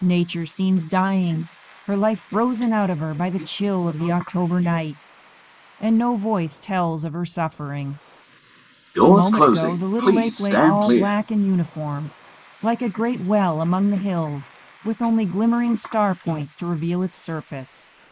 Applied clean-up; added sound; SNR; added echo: neural mask model Resemble Enhance denoiser.